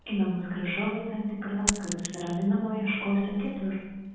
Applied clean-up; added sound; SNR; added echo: none; Coin (dropping); 9 dB; reverberation time 1.3 s.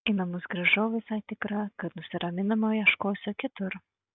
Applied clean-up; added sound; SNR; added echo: none; none; none; none.